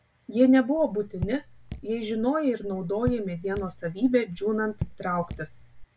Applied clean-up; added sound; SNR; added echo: none; Raindrop / Drip; 12 dB; none.